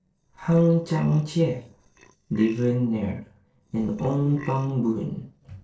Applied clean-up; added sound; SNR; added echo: neural separator model SepFormer DNS4.